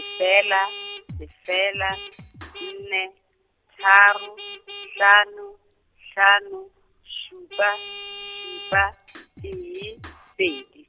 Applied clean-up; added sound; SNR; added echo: none; Vehicle horn, car horn, honking + Drum kit; 16 dB; none.